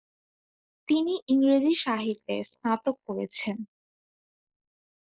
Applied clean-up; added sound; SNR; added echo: neural mask model Resemble Enhance denoiser.